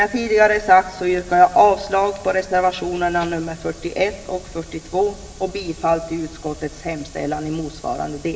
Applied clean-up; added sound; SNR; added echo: none; none; none; reverberation time 2.3 s.